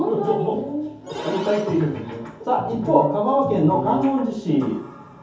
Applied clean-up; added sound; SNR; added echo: none; none; none; reverberation time 0.6 s.